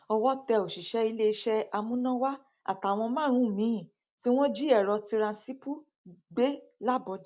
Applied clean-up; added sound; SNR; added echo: none; none; none; none.